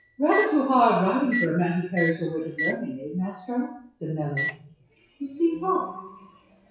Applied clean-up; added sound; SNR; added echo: classical method WPE with log-MMSE.